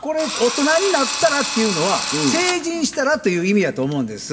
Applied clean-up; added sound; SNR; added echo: none; Drill; 5 dB; reverberation time 1.1 s.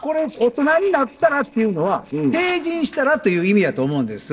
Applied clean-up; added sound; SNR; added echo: neural separator model SepFormer DNS4.